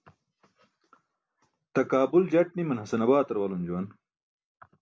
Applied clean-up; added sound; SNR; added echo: none; none; none; none.